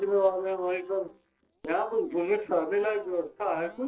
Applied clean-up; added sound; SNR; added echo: neural separator model SepFormer DNS4.